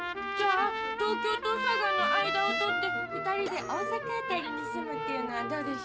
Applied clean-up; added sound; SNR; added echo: none; Trumpet; 0 dB; none.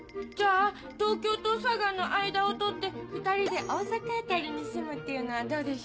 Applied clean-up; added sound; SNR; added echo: none; none; none; none.